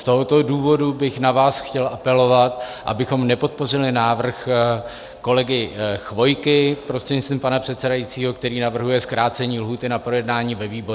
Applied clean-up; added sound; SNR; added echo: none; none; none; none.